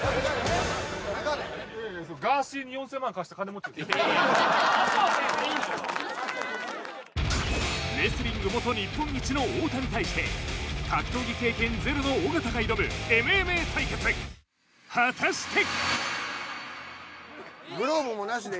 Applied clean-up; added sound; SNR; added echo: none; none; none; none.